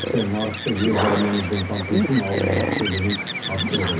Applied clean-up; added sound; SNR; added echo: none; Bird; 2 dB; reverberation time 0.3 s.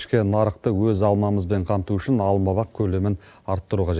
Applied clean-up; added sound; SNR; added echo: none; none; none; none.